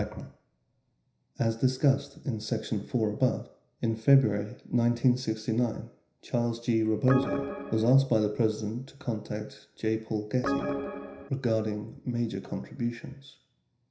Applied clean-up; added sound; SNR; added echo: none; Organ; 3 dB; reverberation time 0.5 s.